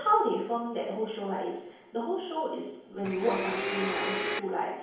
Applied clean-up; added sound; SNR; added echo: none; Domestic sounds, home sounds; 2 dB; reverberation time 1.0 s.